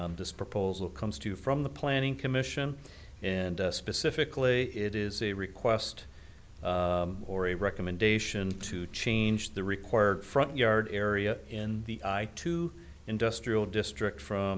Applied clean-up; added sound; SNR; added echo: none; none; none; none.